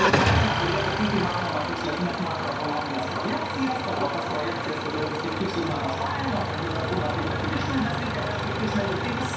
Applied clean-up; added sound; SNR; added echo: none; Idling / Engine starting; -2 dB; reverberation time 0.7 s.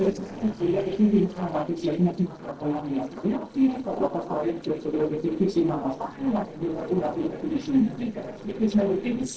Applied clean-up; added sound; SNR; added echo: neural separator model SepFormer DNS4.